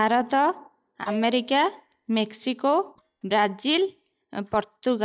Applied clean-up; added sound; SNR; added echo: neural mask model DeepFilterNet 3.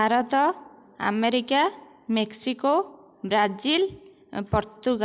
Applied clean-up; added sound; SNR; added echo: none; none; none; none.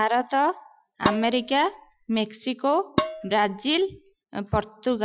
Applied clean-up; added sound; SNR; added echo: classical method Wiener filter.